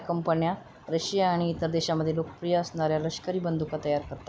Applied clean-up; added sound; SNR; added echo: none; none; none; none.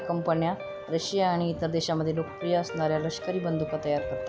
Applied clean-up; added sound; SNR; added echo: none; Guitar; 10 dB; none.